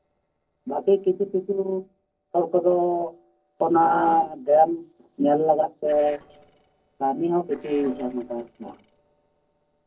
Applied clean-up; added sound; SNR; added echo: neural separator model SepFormer DNS4.